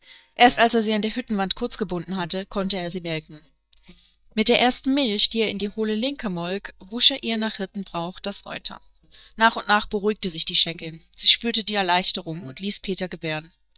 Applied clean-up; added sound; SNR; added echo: neural mask model DeepFilterNet 3.